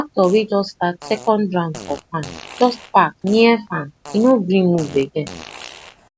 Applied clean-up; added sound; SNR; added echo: none; Fart; 19 dB; none.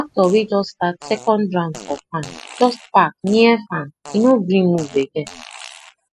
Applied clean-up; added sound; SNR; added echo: classical method spectral subtraction.